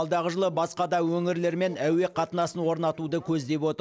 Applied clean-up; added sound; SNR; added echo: none; none; none; none.